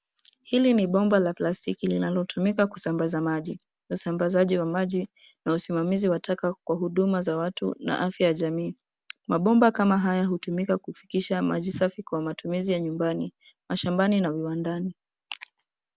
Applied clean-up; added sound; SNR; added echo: none; none; none; none.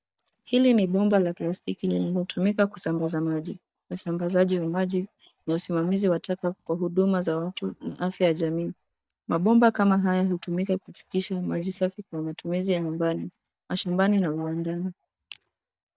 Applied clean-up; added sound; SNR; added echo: neural mask model DeepFilterNet 3.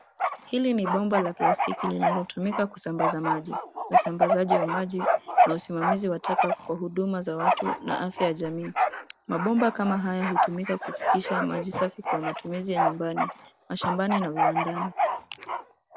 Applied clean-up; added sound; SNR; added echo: none; Bark; -1 dB; none.